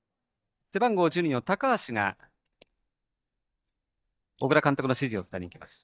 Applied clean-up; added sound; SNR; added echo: neural mask model DeepFilterNet 3.